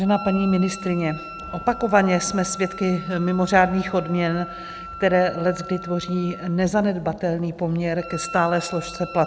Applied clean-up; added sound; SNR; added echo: none; Wind instrument, woodwind instrument; 14 dB; none.